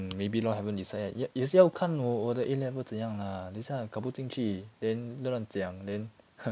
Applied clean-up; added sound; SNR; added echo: none; none; none; none.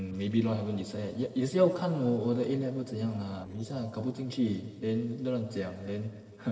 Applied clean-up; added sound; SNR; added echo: neural separator model SepFormer DNS4.